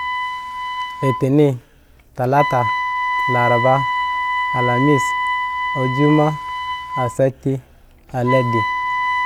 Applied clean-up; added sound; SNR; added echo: none; Wind instrument, woodwind instrument; 2 dB; none.